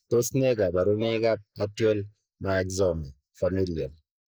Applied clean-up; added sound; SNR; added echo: neural mask model Resemble Enhance denoiser.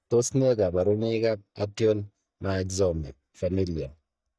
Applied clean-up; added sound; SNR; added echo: neural mask model DeepFilterNet 3.